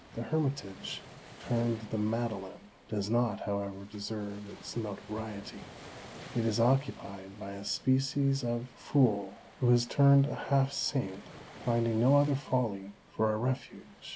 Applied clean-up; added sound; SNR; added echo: none; Waves, surf; 20 dB; none.